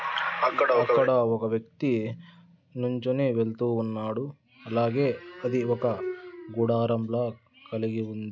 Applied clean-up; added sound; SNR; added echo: none; none; none; none.